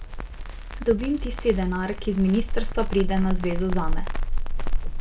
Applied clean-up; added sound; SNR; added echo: none; Crackle; -2 dB; reverberation time 0.2 s.